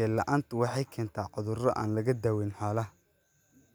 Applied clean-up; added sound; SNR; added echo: none; none; none; none.